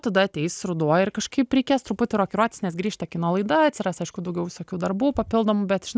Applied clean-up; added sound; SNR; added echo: none; none; none; none.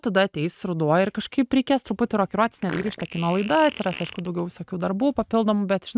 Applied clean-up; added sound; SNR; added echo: neural mask model RNNoise.